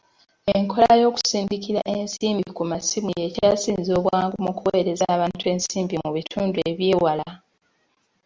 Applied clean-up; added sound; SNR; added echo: none; none; none; none.